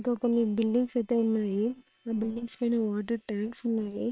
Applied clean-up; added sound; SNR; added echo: neural separator model SepFormer WHAM!.